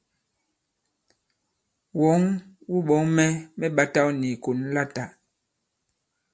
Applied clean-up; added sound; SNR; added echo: none; none; none; none.